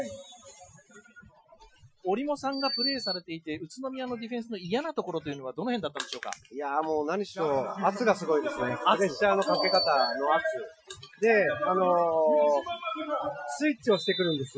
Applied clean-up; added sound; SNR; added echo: classical method Wiener filter.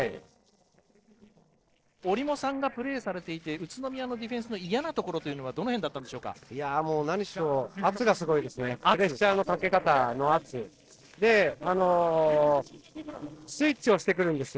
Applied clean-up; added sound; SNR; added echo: neural separator model SepFormer DNS4.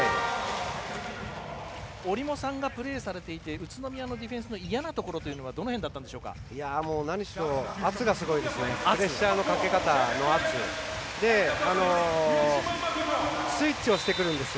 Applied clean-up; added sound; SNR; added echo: none; none; none; none.